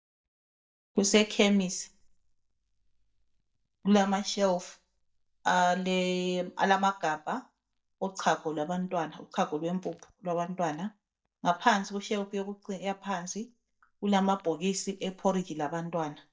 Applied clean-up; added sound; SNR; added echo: neural mask model DeepFilterNet 3.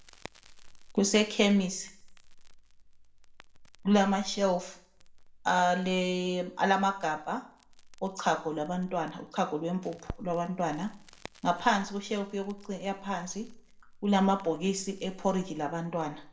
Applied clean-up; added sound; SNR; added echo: none; Crackle; 19 dB; reverberation time 0.4 s.